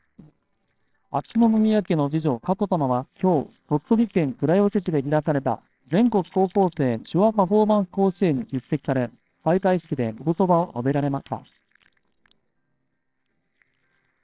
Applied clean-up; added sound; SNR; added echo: neural separator model SepFormer WHAMR!.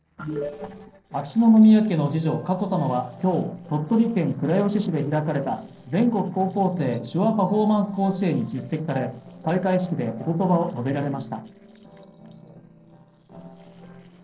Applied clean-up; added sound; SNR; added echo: neural separator model SepFormer DNS4.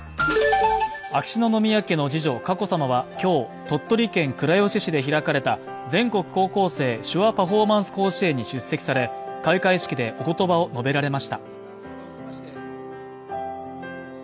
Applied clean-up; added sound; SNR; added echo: none; none; none; none.